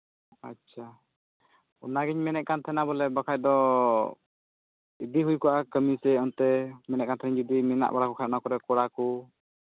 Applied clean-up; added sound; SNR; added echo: none; none; none; none.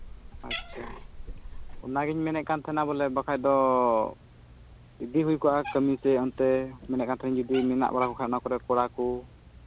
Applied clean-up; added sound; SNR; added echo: none; Cat; 16 dB; none.